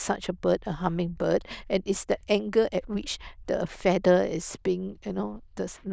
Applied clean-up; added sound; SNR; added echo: neural diffusion model UNIVERSE++.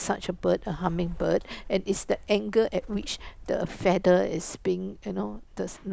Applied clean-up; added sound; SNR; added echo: none; Bird; 16 dB; none.